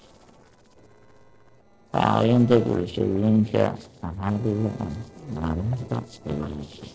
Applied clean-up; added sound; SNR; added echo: neural separator model SepFormer DNS4.